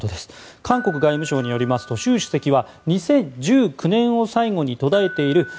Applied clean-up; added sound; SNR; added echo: none; Door / Bell; 18 dB; none.